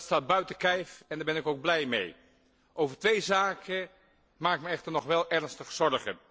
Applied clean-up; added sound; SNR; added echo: neural separator model SepFormer DNS4.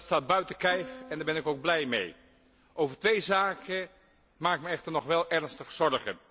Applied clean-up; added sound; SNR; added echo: none; Plucked string instrument; 18 dB; none.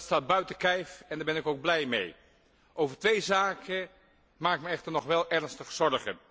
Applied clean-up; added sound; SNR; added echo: none; none; none; none.